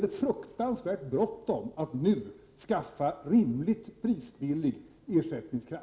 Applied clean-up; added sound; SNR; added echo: none; none; none; none.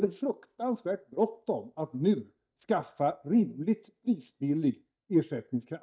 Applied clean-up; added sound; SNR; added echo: neural mask model DeepFilterNet 3.